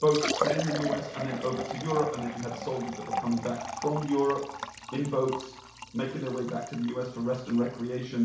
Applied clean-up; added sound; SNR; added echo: none; Liquid; 6 dB; reverberation time 0.6 s.